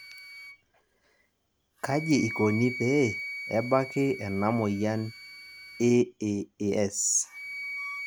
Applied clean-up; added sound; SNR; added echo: none; Wind instrument, woodwind instrument; 12 dB; none.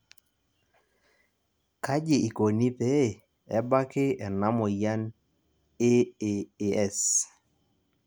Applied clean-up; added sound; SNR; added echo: none; none; none; none.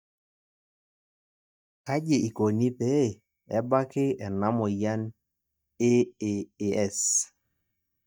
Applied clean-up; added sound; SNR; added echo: neural mask model DeepFilterNet 3.